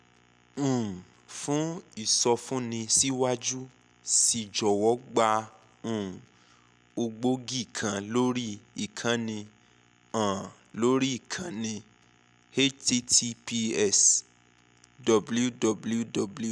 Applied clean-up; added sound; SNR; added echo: none; none; none; none.